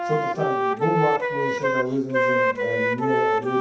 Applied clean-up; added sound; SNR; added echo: none; Wind instrument, woodwind instrument; -4 dB; reverberation time 0.7 s.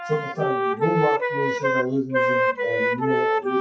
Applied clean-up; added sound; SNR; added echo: classical method WPE with log-MMSE.